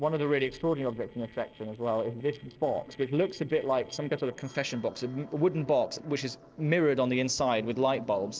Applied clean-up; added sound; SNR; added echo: neural separator model SepFormer DNS4.